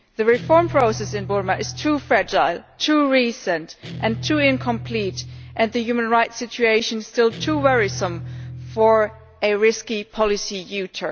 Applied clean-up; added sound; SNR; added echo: none; Guitar; 14 dB; none.